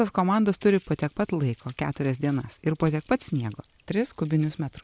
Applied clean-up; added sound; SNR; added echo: none; none; none; none.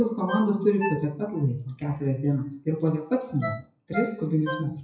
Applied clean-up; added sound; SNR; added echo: classical method WPE with log-MMSE.